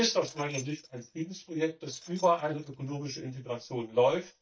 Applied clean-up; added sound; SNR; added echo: neural mask model DeepFilterNet 3.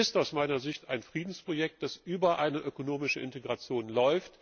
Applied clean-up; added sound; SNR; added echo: none; none; none; none.